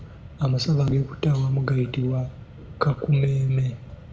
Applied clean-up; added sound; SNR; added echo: none; Mechanisms; 18 dB; reverberation time 0.7 s.